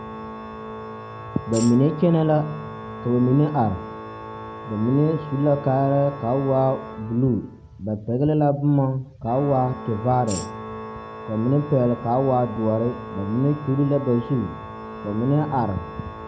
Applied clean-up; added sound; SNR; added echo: none; Tambourine + Organ; 13 dB; none.